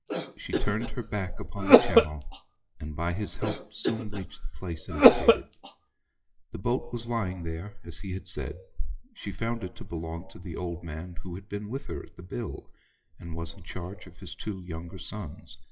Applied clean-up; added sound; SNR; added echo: classical method WPE with log-MMSE.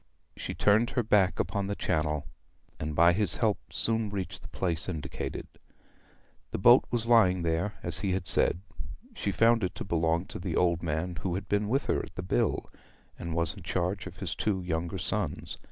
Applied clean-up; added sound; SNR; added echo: none; none; none; none.